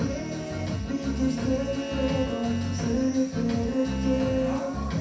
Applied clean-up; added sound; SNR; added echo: none; Bowed string instrument; 18 dB; reverberation time 0.6 s.